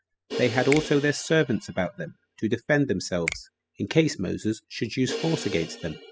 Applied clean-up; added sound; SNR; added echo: classical method spectral subtraction.